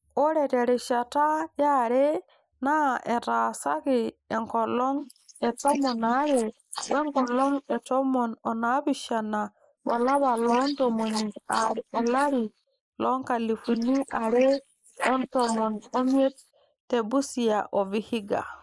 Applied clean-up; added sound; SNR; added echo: neural mask model Resemble Enhance denoiser.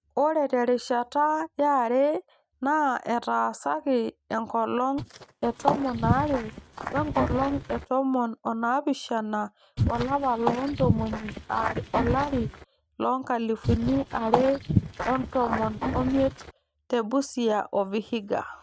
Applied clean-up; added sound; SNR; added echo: neural mask model RNNoise.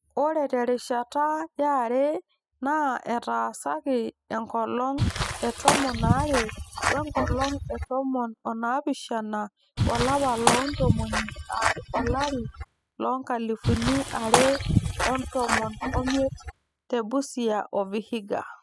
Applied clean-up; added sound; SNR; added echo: classical method spectral subtraction.